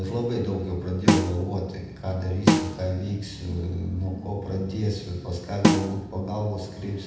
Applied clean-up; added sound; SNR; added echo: none; Snare drum; -4 dB; reverberation time 1.0 s.